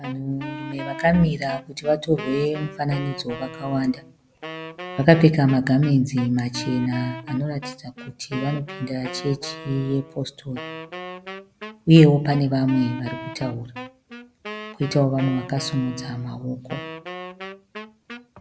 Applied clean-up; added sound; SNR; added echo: none; Wind instrument, woodwind instrument; 14 dB; none.